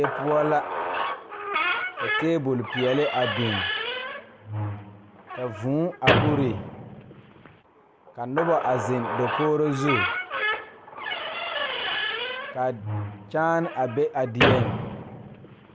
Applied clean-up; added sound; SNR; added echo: none; Squeak / Slam; 1 dB; none.